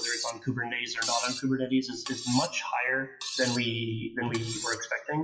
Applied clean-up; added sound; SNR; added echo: classical method WPE with log-MMSE.